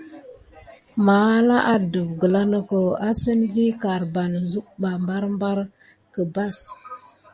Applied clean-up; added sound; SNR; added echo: none; none; none; none.